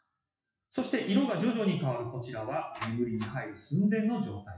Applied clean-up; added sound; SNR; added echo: classical method WPE with log-MMSE.